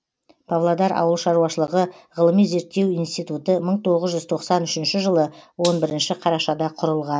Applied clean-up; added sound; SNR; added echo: none; Gunshot, gunfire; 16 dB; none.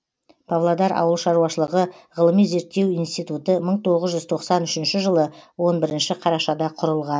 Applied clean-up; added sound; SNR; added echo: none; none; none; none.